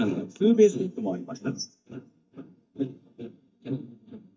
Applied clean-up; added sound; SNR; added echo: neural mask model DeepFilterNet 3.